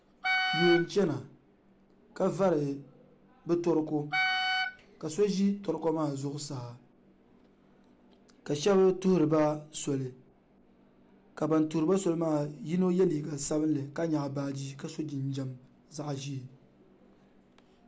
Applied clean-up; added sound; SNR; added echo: none; Wind instrument, woodwind instrument; 1 dB; none.